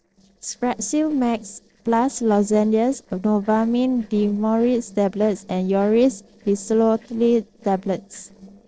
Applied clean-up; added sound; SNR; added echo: neural separator model SepFormer DNS4.